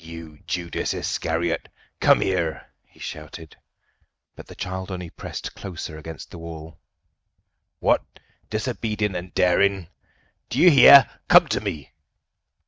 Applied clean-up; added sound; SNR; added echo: neural mask model RNNoise.